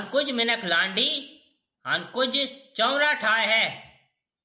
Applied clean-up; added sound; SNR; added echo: none; none; none; none.